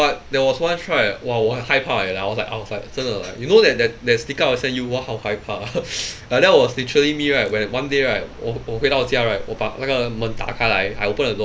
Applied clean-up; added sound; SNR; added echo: none; Bird; 16 dB; none.